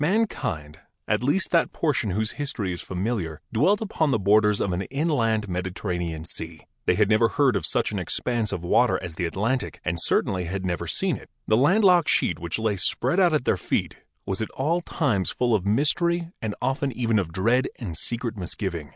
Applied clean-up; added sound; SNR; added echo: none; none; none; none.